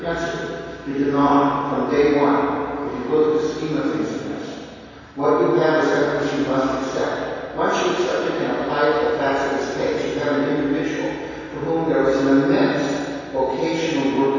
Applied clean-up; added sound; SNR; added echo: none; none; none; reverberation time 2.2 s.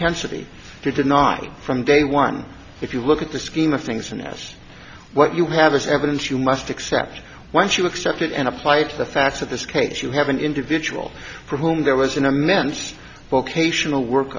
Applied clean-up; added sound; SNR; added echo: none; none; none; none.